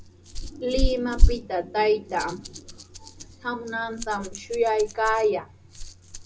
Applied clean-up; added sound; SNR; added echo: none; Rattle; -1 dB; reverberation time 0.2 s.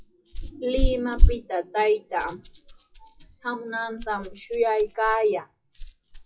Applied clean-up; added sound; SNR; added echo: classical method WPE with log-MMSE.